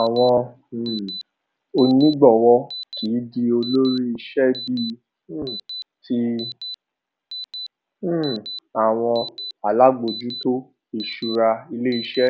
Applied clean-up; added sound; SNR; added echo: none; Alarm; 15 dB; none.